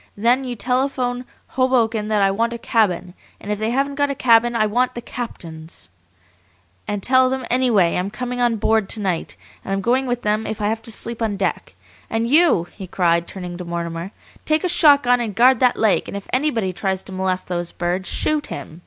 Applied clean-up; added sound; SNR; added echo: none; none; none; none.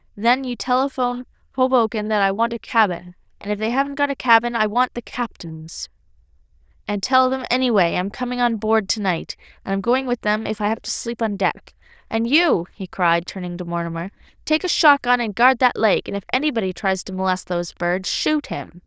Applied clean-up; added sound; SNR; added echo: neural diffusion model UNIVERSE++.